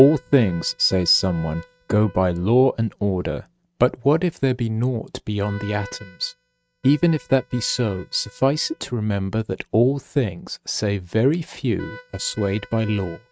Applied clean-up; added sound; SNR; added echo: neural mask model RNNoise.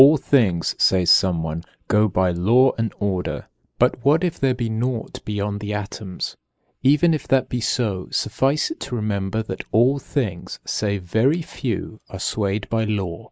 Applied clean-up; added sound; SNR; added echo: neural mask model Resemble Enhance denoiser.